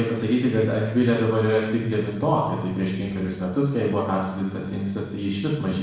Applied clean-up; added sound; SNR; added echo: neural separator model SepFormer DNS4.